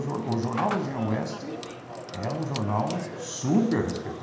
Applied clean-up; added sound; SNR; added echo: none; Sink (filling or washing) / Water tap, faucet / Water; 10 dB; reverberation time 1.1 s.